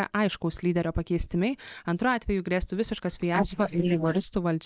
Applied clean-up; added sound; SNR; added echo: neural mask model Resemble Enhance denoiser.